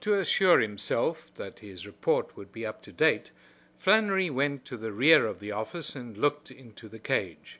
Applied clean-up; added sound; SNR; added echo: none; none; none; none.